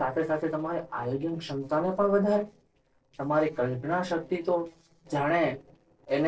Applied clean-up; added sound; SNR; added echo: neural separator model SepFormer DNS4.